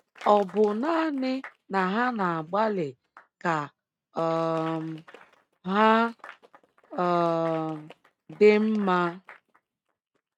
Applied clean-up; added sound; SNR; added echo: neural mask model RNNoise.